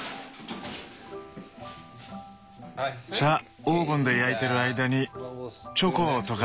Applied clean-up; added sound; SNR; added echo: none; none; none; none.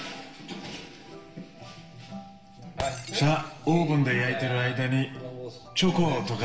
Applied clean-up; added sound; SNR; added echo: none; Shatter; 20 dB; reverberation time 1.1 s.